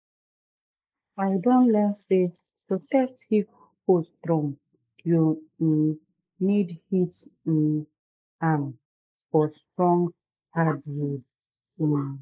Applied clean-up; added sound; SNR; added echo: neural mask model Resemble Enhance denoiser.